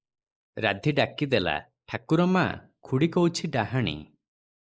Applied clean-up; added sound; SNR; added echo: neural mask model Resemble Enhance denoiser.